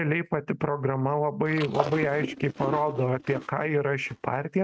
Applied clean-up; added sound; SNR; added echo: neural mask model RNNoise.